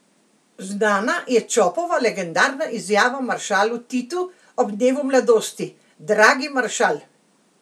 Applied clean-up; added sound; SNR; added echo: none; none; none; none.